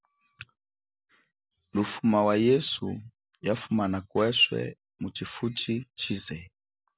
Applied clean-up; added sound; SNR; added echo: none; none; none; none.